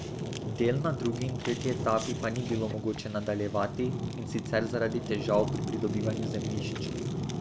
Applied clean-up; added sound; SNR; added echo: none; Fire; 3 dB; none.